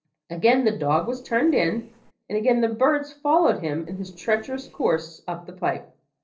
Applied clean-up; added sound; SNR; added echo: neural separator model SepFormer DNS4.